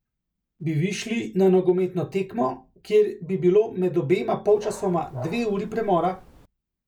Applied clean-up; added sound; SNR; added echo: none; Dog; 18 dB; none.